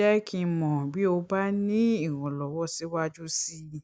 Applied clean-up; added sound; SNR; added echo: none; none; none; none.